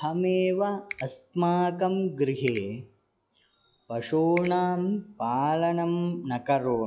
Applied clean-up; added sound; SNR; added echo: classical method log-MMSE.